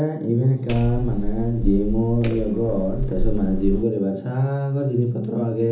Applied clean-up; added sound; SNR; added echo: none; Hammer; 2 dB; reverberation time 0.6 s.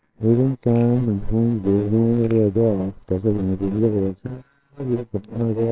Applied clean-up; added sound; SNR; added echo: neural separator model SepFormer WHAMR!.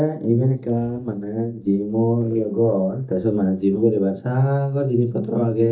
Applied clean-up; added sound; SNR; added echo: neural mask model DeepFilterNet 3.